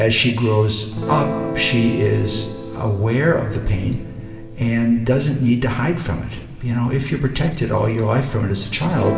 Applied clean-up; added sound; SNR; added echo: none; Guitar; 11 dB; reverberation time 2.9 s.